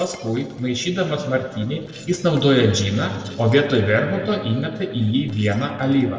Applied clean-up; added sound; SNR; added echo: neural separator model SepFormer DNS4.